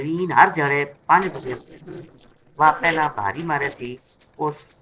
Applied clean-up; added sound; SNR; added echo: neural separator model SepFormer DNS4.